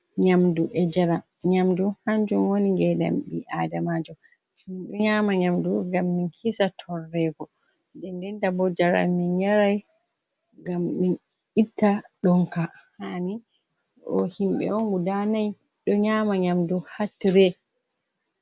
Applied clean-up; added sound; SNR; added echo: none; none; none; none.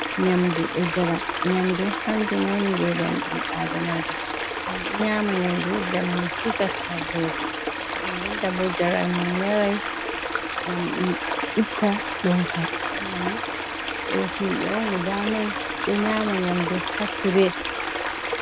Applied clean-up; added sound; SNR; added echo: none; Stream; 3 dB; none.